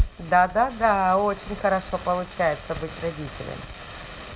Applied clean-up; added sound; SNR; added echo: none; none; none; reverberation time 1.6 s.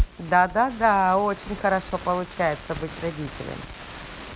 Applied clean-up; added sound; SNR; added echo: none; none; none; none.